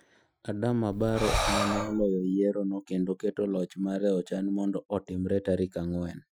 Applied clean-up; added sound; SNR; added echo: classical method Wiener filter.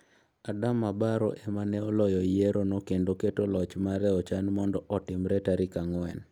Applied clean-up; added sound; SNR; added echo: none; none; none; none.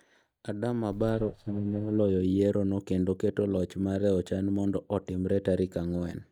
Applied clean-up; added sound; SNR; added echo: neural mask model DeepFilterNet 3.